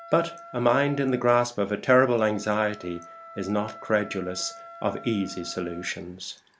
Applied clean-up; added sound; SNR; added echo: none; Wind instrument, woodwind instrument; 19 dB; none.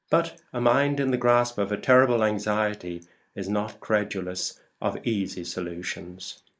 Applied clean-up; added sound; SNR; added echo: neural mask model Resemble Enhance denoiser.